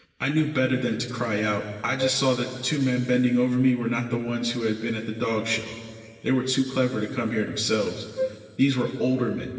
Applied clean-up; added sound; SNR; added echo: none; Wind instrument, woodwind instrument; 8 dB; reverberation time 2.4 s.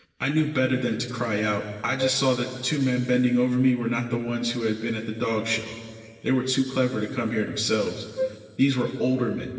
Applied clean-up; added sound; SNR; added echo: neural separator model SepFormer DNS4.